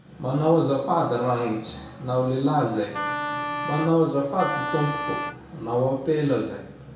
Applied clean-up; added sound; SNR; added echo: none; Wind instrument, woodwind instrument; 5 dB; reverberation time 0.6 s.